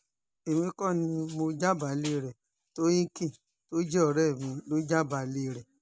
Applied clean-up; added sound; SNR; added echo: none; none; none; none.